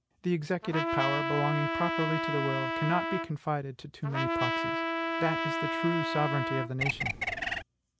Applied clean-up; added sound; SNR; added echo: none; Bird + Trumpet; -1 dB; none.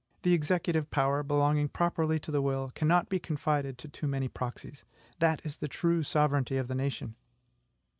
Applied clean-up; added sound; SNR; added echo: none; none; none; none.